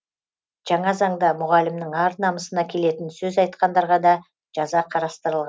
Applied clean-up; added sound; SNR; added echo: none; none; none; none.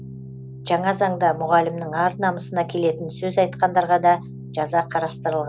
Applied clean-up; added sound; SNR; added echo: none; Organ; 14 dB; none.